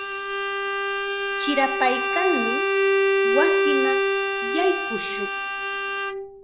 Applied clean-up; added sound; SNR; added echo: none; Bowed string instrument; -5 dB; none.